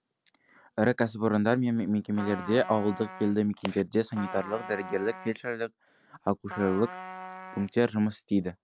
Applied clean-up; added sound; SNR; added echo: none; Trumpet; 14 dB; none.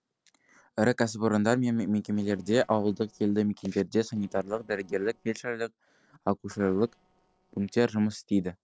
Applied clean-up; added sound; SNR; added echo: neural separator model SepFormer DNS4.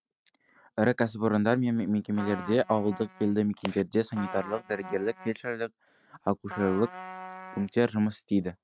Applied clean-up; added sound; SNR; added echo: neural mask model RNNoise.